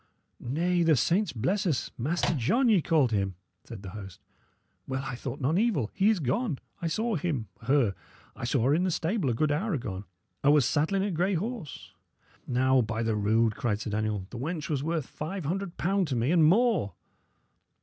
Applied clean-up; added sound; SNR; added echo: none; Microwave oven; 6 dB; none.